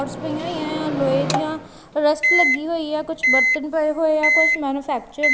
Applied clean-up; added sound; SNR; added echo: none; Microwave oven; 0 dB; none.